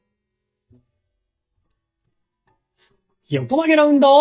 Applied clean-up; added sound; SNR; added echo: neural mask model DeepFilterNet 3.